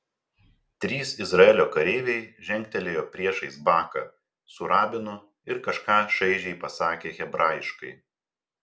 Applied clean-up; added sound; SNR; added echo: none; none; none; none.